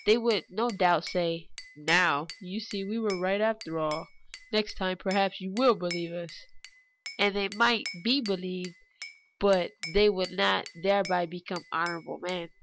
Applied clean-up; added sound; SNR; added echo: none; Glass / Bell; 17 dB; none.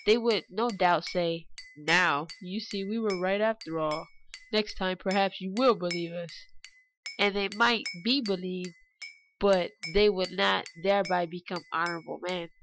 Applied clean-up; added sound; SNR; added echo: classical method Wiener filter.